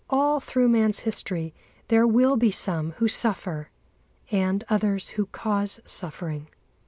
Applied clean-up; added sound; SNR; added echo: none; none; none; none.